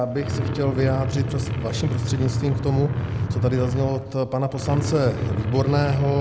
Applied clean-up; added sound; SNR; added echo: none; Truck; 2 dB; none.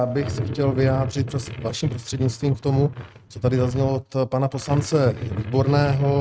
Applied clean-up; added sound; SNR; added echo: neural mask model RNNoise.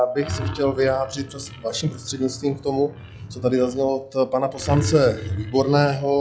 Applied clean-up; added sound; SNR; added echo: classical method log-MMSE.